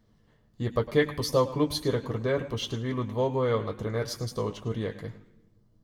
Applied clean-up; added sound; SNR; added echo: none; none; none; reverberation time 0.6 s.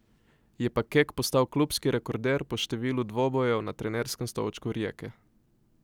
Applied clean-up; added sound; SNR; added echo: none; none; none; none.